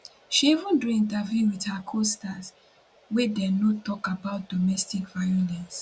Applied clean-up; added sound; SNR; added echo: none; none; none; none.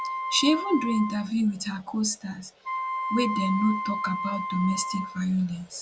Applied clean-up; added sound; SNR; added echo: none; Wind instrument, woodwind instrument; 6 dB; none.